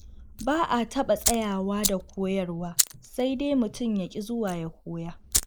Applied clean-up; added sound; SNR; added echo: neural mask model Resemble Enhance denoiser.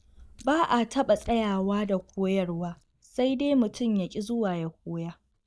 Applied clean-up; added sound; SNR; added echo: neural mask model DeepFilterNet 3.